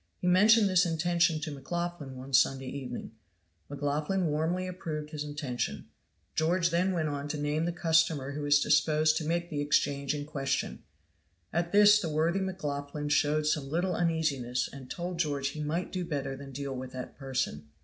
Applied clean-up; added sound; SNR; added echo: none; none; none; none.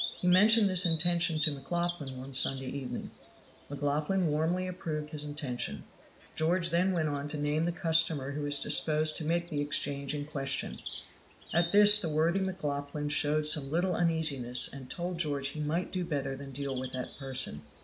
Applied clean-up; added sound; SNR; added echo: none; Bird vocalization, bird call, bird song; 13 dB; none.